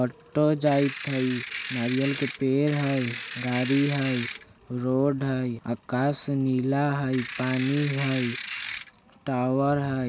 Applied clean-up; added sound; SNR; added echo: none; Ratchet, pawl / Percussion; 4 dB; none.